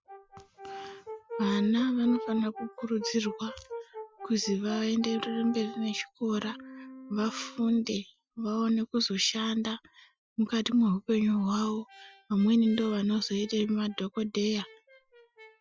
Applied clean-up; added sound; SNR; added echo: classical method Wiener filter.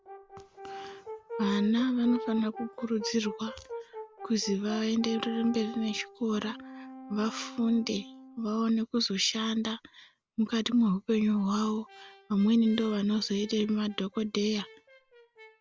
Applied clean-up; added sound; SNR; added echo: none; Brass instrument; 15 dB; none.